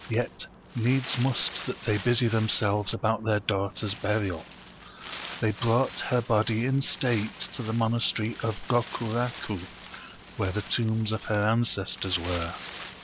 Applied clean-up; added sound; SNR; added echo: none; Wind; 13 dB; none.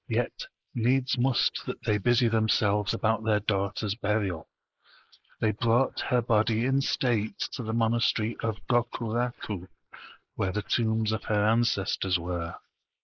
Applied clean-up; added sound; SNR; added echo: neural mask model Resemble Enhance denoiser.